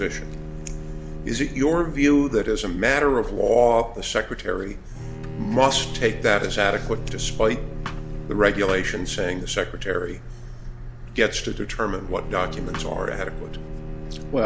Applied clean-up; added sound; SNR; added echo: none; Bowed string instrument + Thump, thud; 14 dB; none.